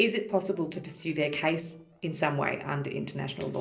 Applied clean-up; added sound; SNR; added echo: neural separator model SepFormer DNS4.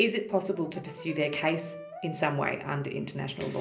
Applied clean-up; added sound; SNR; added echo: none; Brass instrument; 15 dB; reverberation time 0.5 s.